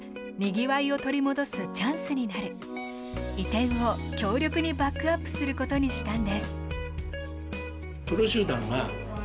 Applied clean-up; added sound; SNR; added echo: none; none; none; none.